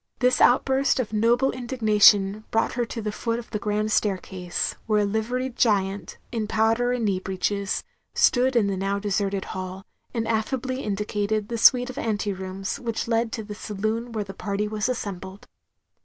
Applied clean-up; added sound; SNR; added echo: none; none; none; none.